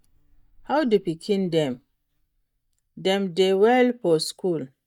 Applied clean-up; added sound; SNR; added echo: neural mask model DeepFilterNet 3.